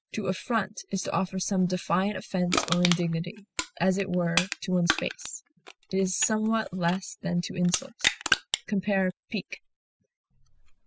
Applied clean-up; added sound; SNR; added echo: classical method spectral subtraction.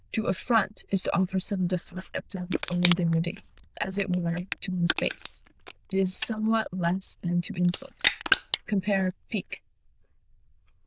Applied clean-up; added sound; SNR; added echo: neural diffusion model UNIVERSE++.